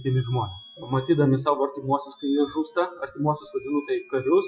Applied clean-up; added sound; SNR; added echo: classical method Wiener filter.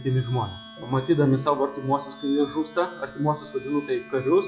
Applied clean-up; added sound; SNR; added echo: classical method log-MMSE.